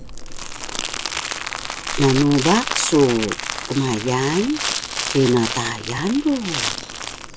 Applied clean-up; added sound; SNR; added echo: none; Crumpling, crinkling; 5 dB; none.